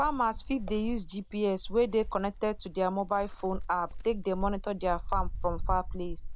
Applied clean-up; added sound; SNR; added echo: none; Wind; 5 dB; none.